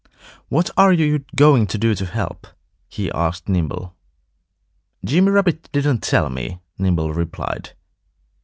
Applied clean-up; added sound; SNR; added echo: none; none; none; none.